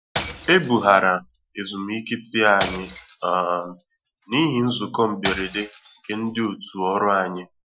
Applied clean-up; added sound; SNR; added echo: classical method Wiener filter.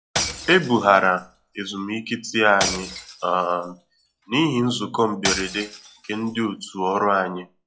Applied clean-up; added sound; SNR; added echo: classical method log-MMSE.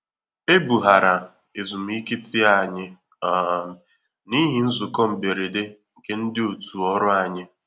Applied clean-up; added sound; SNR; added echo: none; none; none; none.